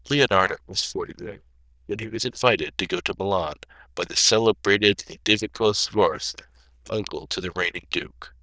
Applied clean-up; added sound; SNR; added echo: neural diffusion model UNIVERSE++.